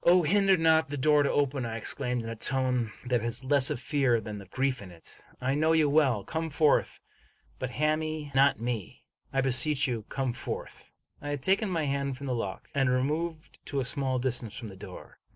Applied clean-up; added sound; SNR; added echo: none; none; none; none.